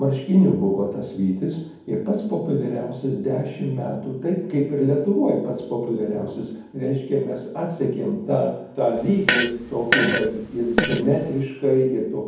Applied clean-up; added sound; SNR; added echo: none; Fart; 1 dB; reverberation time 1.2 s.